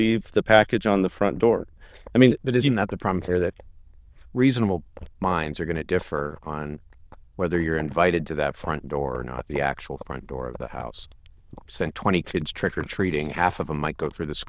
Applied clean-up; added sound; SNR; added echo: neural diffusion model UNIVERSE++.